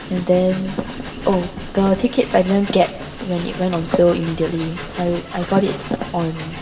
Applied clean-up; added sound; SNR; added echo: none; Train; 11 dB; reverberation time 1.4 s.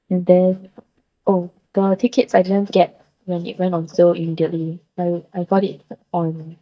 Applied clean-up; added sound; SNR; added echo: neural mask model DeepFilterNet 3.